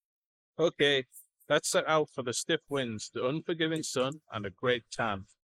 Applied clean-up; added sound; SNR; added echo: neural mask model Resemble Enhance denoiser.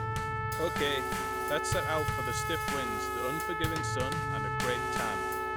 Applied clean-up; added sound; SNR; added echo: none; Trumpet + Bass drum / Snare drum / Drum kit; -5 dB; none.